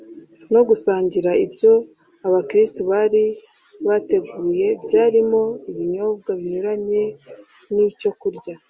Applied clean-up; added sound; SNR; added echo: none; none; none; none.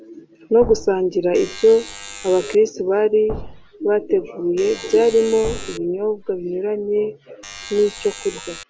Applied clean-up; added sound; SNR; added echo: none; Alarm + Thump, thud; 14 dB; none.